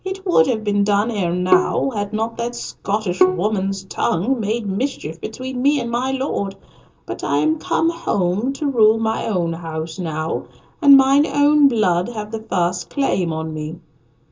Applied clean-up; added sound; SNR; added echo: none; Bowed string instrument; 3 dB; reverberation time 0.2 s.